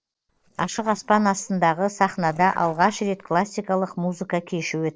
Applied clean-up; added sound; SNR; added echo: neural separator model SepFormer DNS4.